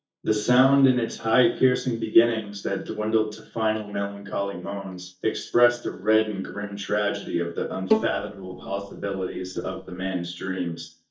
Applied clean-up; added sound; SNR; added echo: neural mask model DeepFilterNet 3.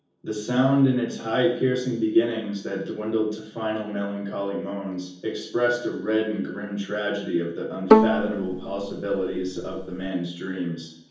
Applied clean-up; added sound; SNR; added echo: none; Bowed string instrument; -3 dB; reverberation time 0.7 s.